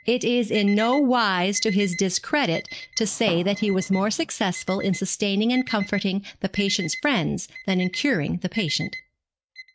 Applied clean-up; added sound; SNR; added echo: neural mask model RNNoise.